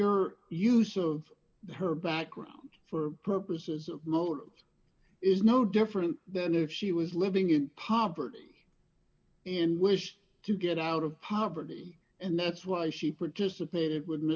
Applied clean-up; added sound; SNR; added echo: none; none; none; none.